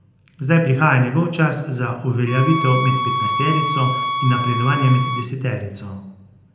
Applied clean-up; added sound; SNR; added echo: none; Bowed string instrument; 3 dB; reverberation time 0.7 s.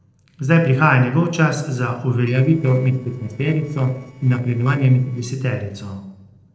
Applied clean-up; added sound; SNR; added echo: neural separator model SepFormer DNS4.